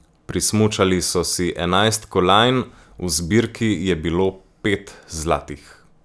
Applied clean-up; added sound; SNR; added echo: none; none; none; none.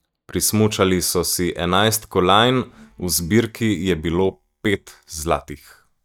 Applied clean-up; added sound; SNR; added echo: neural mask model DeepFilterNet 3.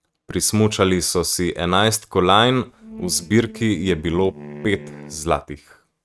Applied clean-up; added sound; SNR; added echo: neural mask model RNNoise.